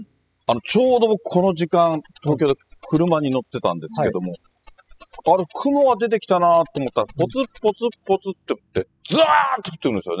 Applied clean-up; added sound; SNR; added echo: classical method spectral subtraction.